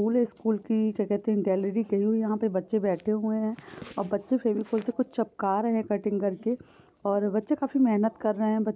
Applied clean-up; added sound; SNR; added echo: none; none; none; none.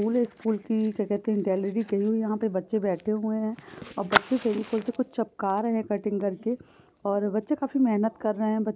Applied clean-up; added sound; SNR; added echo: none; Fire; 12 dB; none.